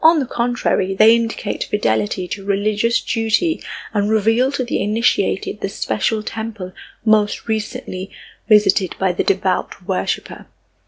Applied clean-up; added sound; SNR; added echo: none; none; none; none.